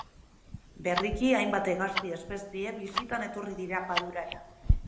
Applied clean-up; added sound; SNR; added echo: none; Tick-tock; 3 dB; reverberation time 0.8 s.